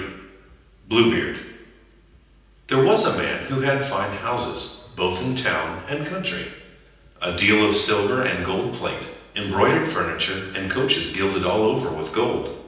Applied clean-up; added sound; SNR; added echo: none; none; none; reverberation time 0.9 s.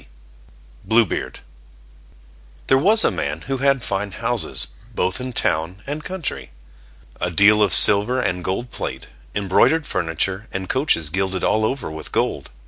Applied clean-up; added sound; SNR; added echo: none; none; none; none.